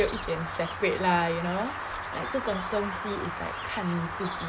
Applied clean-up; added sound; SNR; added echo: none; Bird vocalization, bird call, bird song; 5 dB; none.